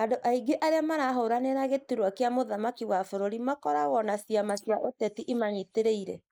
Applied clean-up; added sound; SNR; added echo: neural mask model Resemble Enhance denoiser.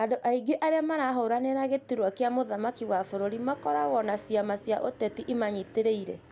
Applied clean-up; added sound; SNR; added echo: none; none; none; none.